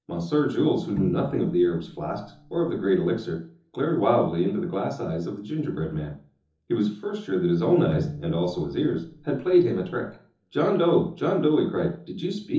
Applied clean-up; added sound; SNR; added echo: neural separator model SepFormer DNS4.